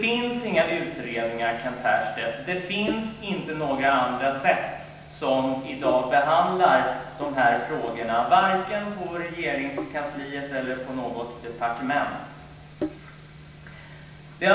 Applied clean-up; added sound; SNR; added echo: none; Sink (filling or washing); 17 dB; reverberation time 0.9 s.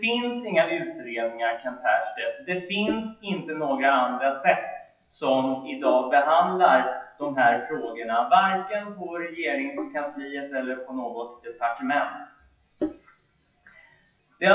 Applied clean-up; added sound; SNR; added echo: classical method WPE with log-MMSE.